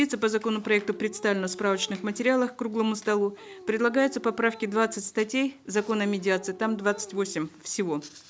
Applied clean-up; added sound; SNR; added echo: none; Dog; 18 dB; none.